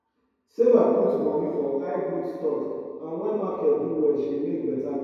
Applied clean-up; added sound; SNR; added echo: none; none; none; reverberation time 2.2 s.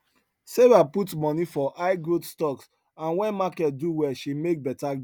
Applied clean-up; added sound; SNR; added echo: none; none; none; none.